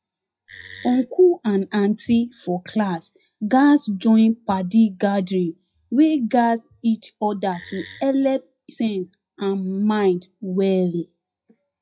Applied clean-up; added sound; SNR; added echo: classical method WPE with log-MMSE.